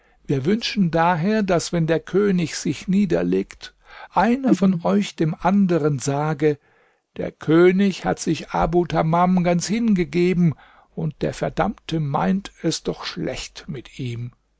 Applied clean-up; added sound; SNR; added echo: neural mask model Resemble Enhance denoiser.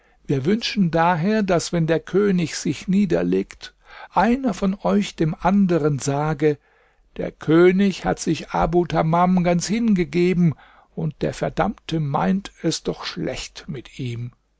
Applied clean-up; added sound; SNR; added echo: none; none; none; none.